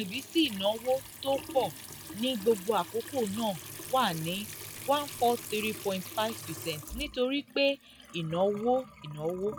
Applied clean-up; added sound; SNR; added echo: none; Bicycle + Trickle, dribble / Sink (filling or washing) / Water tap, faucet; 13 dB; none.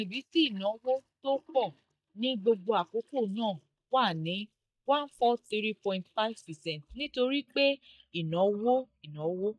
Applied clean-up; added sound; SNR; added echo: neural mask model DeepFilterNet 3.